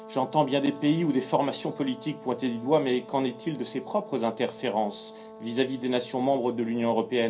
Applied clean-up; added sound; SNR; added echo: none; Brass instrument; 17 dB; reverberation time 0.3 s.